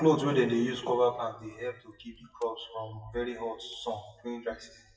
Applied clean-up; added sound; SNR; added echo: classical method WPE with log-MMSE.